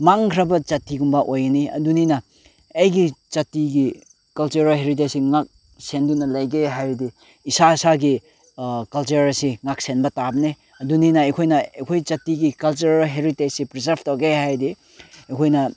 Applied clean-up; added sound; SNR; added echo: none; none; none; none.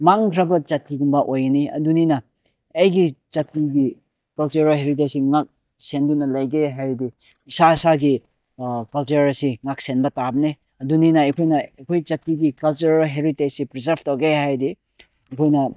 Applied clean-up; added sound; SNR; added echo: neural mask model DeepFilterNet 3.